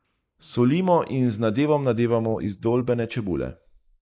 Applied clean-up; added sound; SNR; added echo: neural mask model Resemble Enhance denoiser.